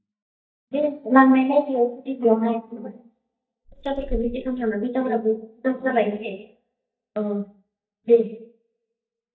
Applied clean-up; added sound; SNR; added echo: neural mask model DeepFilterNet 3.